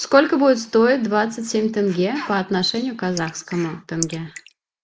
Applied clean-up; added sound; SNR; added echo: neural mask model Resemble Enhance denoiser.